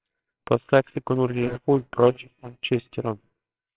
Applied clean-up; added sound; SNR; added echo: neural separator model SepFormer WHAMR!.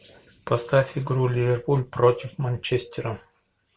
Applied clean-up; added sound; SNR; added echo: none; none; none; none.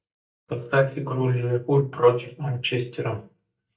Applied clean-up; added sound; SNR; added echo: neural mask model DeepFilterNet 3.